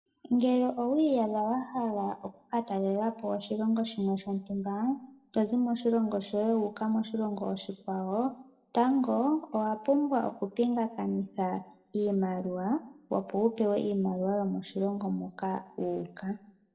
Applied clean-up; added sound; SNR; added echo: none; none; none; reverberation time 0.6 s.